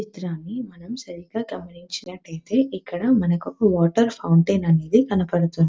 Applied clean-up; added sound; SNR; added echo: none; none; none; none.